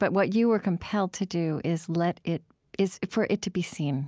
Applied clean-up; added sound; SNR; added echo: none; none; none; none.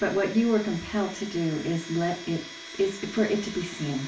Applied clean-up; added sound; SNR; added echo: none; Domestic sounds, home sounds; 14 dB; reverberation time 0.4 s.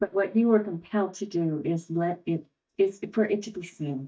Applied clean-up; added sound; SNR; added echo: neural mask model DeepFilterNet 3.